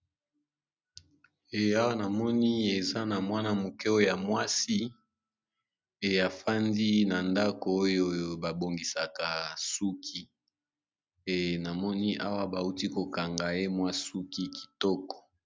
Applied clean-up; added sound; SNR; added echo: none; none; none; none.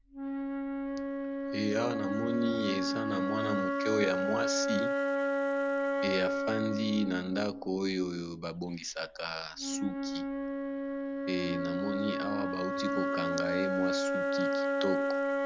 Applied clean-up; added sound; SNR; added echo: none; Wind instrument, woodwind instrument; -2 dB; none.